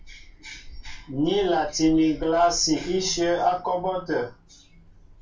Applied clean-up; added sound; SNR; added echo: none; Wind; 17 dB; reverberation time 0.2 s.